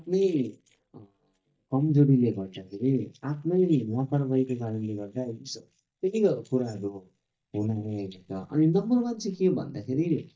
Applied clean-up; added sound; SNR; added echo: neural mask model DeepFilterNet 3.